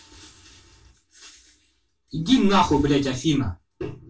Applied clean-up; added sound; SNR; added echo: none; none; none; reverberation time 0.1 s.